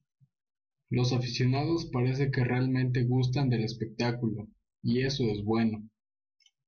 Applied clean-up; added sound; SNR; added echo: none; none; none; none.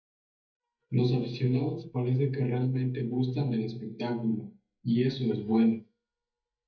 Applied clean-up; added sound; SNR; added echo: neural mask model DeepFilterNet 3.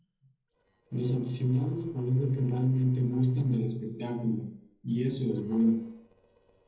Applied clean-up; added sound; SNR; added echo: neural separator model SepFormer DNS4.